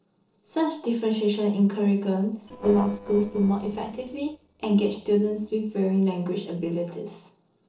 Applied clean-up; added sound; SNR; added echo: neural separator model SepFormer DNS4.